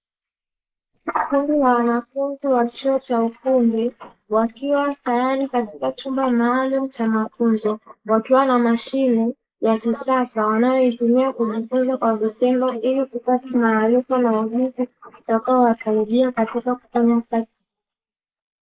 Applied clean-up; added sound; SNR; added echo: neural mask model Resemble Enhance denoiser.